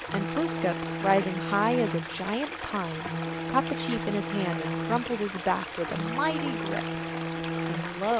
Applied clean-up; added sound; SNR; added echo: none; Bowed string instrument + Stream; 2 dB; none.